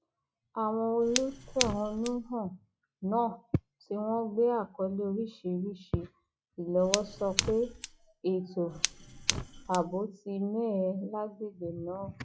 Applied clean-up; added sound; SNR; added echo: classical method log-MMSE.